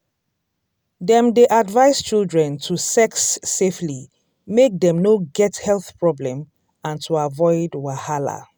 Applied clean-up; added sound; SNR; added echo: none; none; none; none.